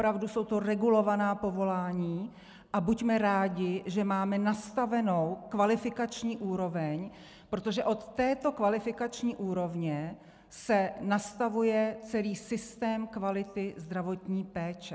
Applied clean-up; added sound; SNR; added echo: none; none; none; none.